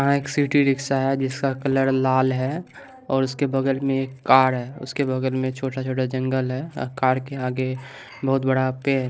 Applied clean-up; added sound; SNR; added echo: neural separator model SepFormer DNS4.